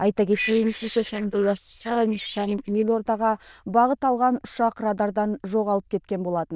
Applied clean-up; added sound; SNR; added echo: neural diffusion model UNIVERSE++.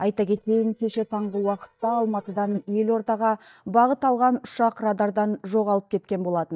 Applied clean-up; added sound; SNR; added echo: neural mask model DeepFilterNet 3.